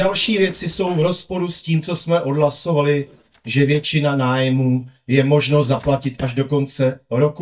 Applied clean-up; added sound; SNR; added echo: neural mask model DeepFilterNet 3.